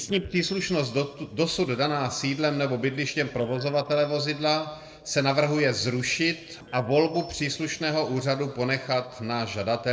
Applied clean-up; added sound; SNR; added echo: neural separator model SepFormer DNS4.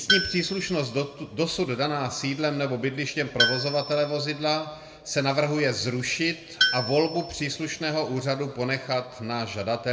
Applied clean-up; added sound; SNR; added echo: none; Tools; 6 dB; reverberation time 1.1 s.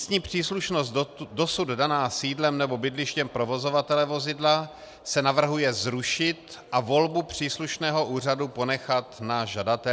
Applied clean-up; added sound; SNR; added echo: none; none; none; none.